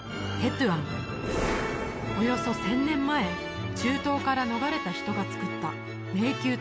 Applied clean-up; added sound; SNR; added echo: none; none; none; none.